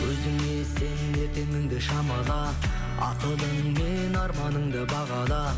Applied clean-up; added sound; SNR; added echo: none; none; none; none.